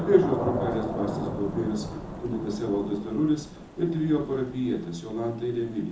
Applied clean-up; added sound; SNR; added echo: none; Thunder / Rain; 7 dB; reverberation time 0.5 s.